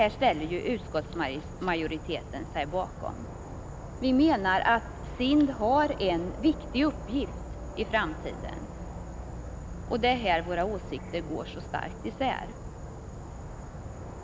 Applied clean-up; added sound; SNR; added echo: none; Insect / Frog; 9 dB; none.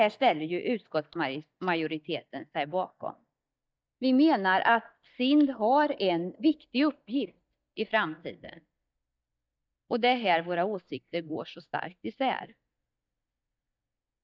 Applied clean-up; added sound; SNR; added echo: neural mask model DeepFilterNet 3.